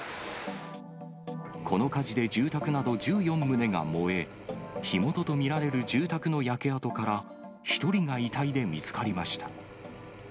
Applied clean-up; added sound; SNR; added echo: none; Drill / Mechanisms; 18 dB; none.